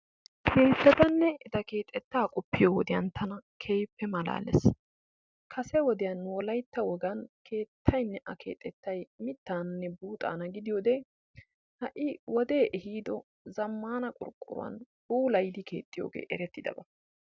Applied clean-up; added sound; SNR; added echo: none; none; none; none.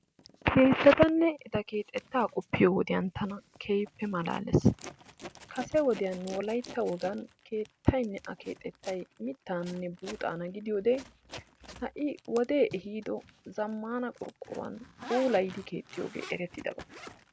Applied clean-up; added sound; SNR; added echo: none; Zipper (clothing); 20 dB; none.